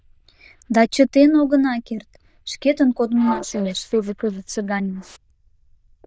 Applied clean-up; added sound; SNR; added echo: neural diffusion model UNIVERSE++.